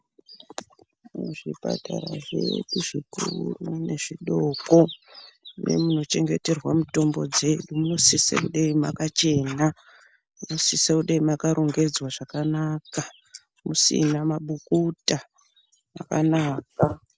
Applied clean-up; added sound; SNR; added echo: none; none; none; none.